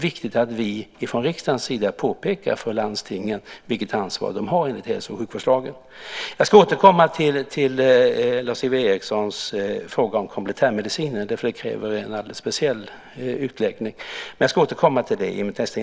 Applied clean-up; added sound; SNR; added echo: none; none; none; none.